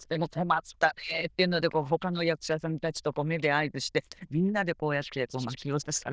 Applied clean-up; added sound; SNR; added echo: neural diffusion model UNIVERSE++.